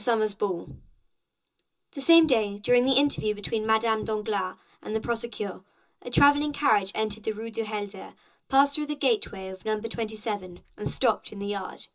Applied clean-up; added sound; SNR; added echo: none; none; none; reverberation time 0.2 s.